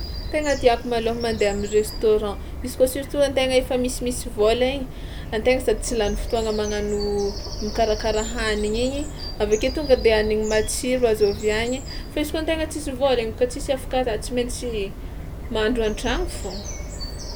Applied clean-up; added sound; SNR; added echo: none; Bird vocalization, bird call, bird song; 8 dB; none.